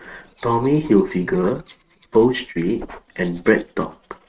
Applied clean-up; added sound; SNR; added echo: neural mask model RNNoise.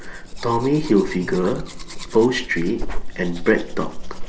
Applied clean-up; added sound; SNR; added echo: none; Domestic sounds, home sounds; 4 dB; none.